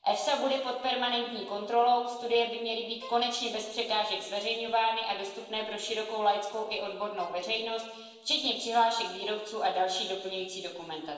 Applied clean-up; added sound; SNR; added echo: none; Bowed string instrument; 19 dB; reverberation time 1.4 s.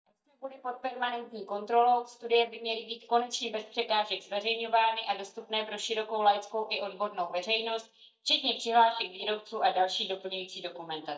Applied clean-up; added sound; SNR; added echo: neural mask model DeepFilterNet 3.